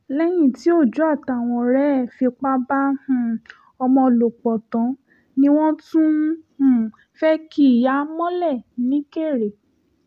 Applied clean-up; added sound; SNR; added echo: none; none; none; none.